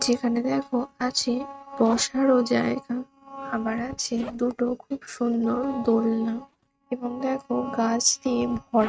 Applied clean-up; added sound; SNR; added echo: neural mask model RNNoise.